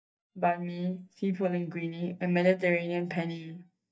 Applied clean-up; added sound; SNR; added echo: neural mask model DeepFilterNet 3.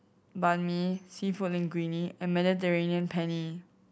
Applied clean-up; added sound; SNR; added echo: none; none; none; none.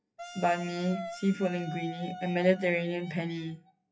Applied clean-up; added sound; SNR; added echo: classical method WPE with log-MMSE.